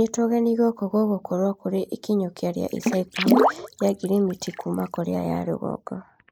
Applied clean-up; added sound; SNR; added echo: neural mask model Resemble Enhance denoiser.